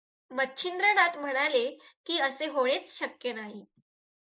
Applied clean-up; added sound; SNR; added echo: neural mask model Resemble Enhance denoiser.